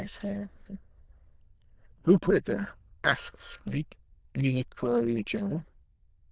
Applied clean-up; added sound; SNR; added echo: neural diffusion model UNIVERSE++.